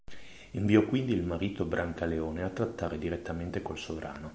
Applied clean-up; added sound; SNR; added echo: none; none; none; none.